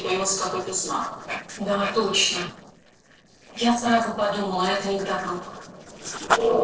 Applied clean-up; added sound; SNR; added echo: neural separator model SepFormer DNS4.